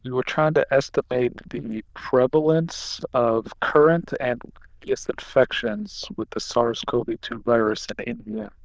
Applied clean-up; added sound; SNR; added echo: neural diffusion model UNIVERSE++.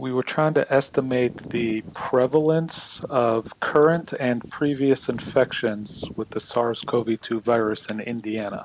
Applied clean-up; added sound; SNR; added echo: none; Bird vocalization, bird call, bird song; 19 dB; none.